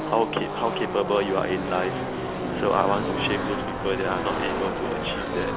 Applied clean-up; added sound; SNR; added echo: none; Car passing by / Race car, auto racing; 2 dB; none.